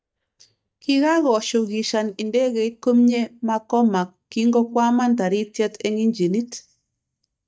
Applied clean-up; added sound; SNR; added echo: neural mask model DeepFilterNet 3.